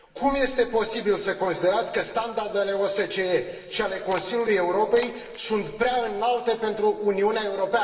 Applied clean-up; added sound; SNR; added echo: none; Splash, splatter; 11 dB; reverberation time 1.4 s.